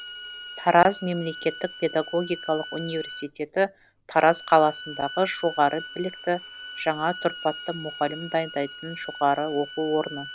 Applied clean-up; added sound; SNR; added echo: none; Bowed string instrument; 15 dB; none.